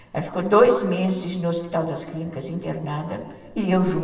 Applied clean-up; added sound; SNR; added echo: none; none; none; reverberation time 1.3 s.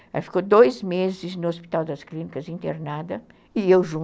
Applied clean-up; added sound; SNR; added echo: none; none; none; none.